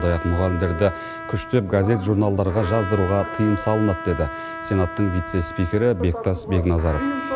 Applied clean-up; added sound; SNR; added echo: none; Trumpet; 12 dB; none.